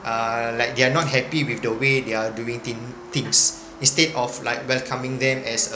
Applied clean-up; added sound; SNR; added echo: none; Wind instrument, woodwind instrument; 19 dB; none.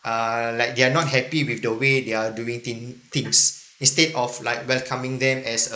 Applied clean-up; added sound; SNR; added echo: neural mask model Resemble Enhance denoiser.